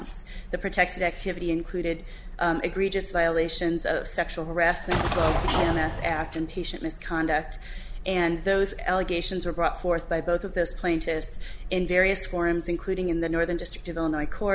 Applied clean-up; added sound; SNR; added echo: none; Explosion; 2 dB; none.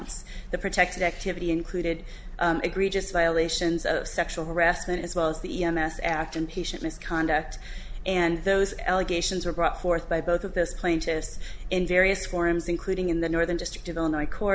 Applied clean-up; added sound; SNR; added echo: none; none; none; none.